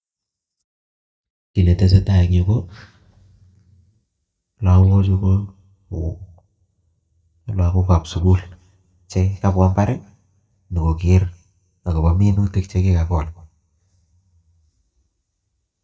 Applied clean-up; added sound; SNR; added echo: neural mask model DeepFilterNet 3.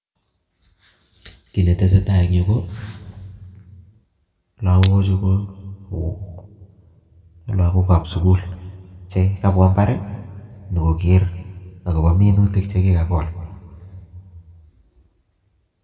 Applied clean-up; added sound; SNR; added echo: none; Shatter; 14 dB; reverberation time 1.7 s.